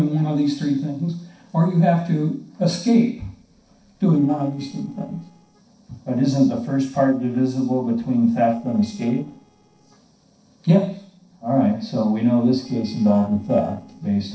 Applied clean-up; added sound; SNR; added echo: neural separator model SepFormer DNS4.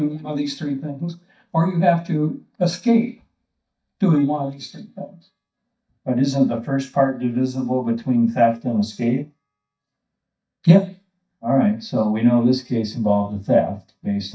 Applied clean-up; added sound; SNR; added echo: neural mask model DeepFilterNet 3.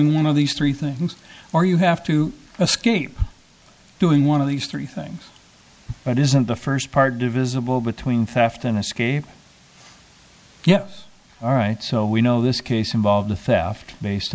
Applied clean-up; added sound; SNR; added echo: none; none; none; none.